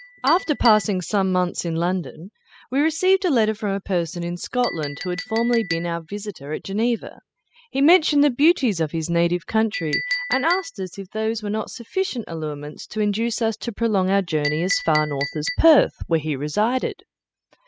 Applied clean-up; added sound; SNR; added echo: classical method spectral subtraction.